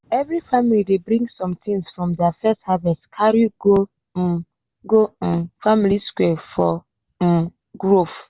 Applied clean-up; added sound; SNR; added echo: none; none; none; none.